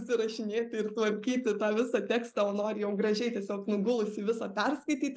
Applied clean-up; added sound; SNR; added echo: neural mask model Resemble Enhance denoiser.